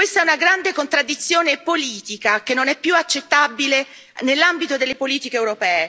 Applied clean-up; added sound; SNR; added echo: none; none; none; none.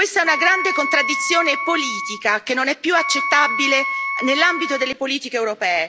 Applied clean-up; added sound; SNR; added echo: none; Wind instrument, woodwind instrument; 4 dB; none.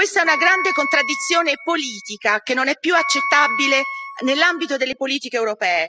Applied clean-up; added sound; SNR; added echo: classical method spectral subtraction.